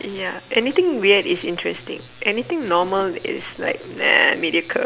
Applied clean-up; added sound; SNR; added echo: none; none; none; none.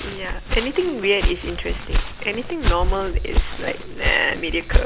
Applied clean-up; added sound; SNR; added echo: none; Walk, footsteps; -2 dB; none.